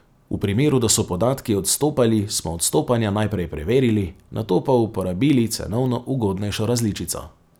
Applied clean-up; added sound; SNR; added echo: none; none; none; none.